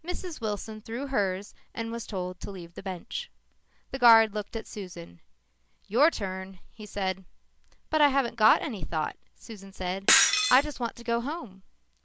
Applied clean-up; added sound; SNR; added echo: none; Shatter; 0 dB; none.